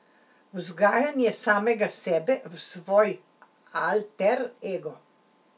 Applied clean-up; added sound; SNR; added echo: none; none; none; none.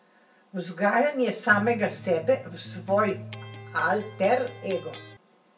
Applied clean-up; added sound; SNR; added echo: none; Electric guitar; 14 dB; reverberation time 0.4 s.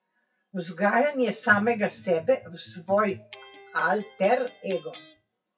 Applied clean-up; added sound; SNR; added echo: classical method WPE with log-MMSE.